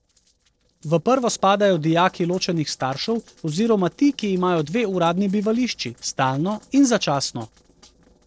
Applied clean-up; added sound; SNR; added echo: neural separator model SepFormer DNS4.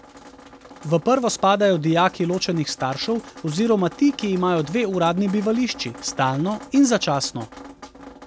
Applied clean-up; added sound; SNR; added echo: none; Drip; 19 dB; none.